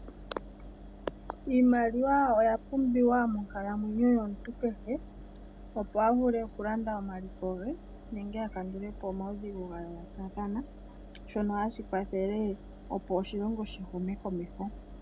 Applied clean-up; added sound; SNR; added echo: none; Engine; 15 dB; none.